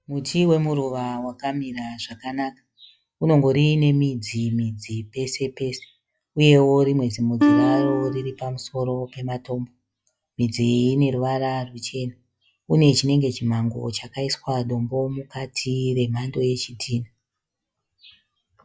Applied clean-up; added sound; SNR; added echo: classical method log-MMSE.